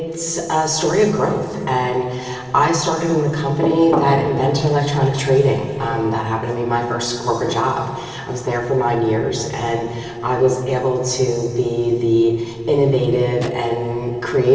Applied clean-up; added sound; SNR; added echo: neural separator model SepFormer DNS4.